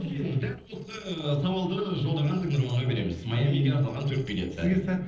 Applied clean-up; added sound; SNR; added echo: neural separator model SepFormer DNS4.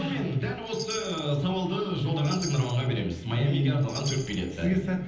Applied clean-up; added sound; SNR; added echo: none; Chime; 16 dB; reverberation time 0.9 s.